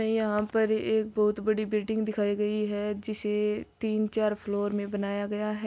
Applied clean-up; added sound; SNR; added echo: none; none; none; none.